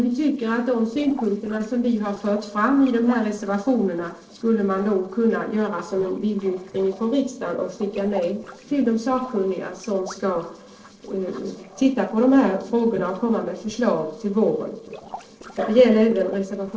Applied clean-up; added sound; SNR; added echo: neural separator model SepFormer DNS4.